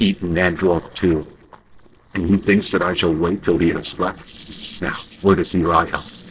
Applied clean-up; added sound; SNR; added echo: neural separator model SepFormer DNS4.